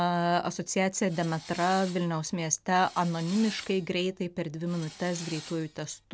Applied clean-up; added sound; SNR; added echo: none; Tools; 17 dB; none.